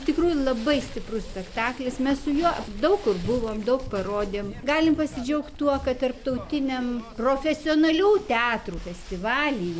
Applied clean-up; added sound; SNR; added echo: none; none; none; none.